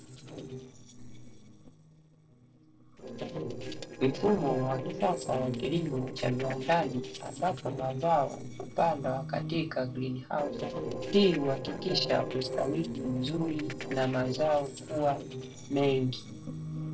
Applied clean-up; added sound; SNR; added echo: neural separator model SepFormer DNS4.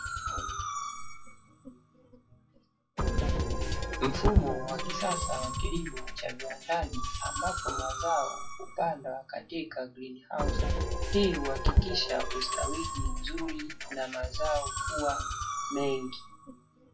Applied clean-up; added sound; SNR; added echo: classical method WPE with log-MMSE.